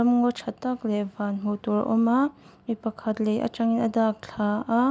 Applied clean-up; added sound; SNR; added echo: none; none; none; none.